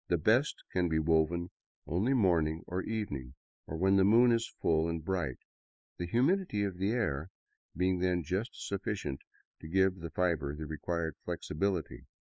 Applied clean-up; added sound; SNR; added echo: neural mask model Resemble Enhance denoiser.